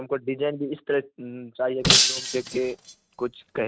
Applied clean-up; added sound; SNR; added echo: neural mask model RNNoise.